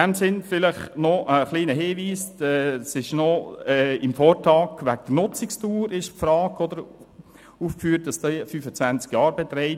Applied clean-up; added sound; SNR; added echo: none; none; none; none.